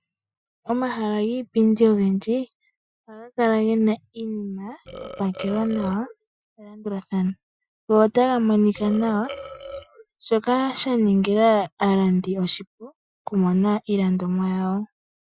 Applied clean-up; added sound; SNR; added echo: classical method Wiener filter.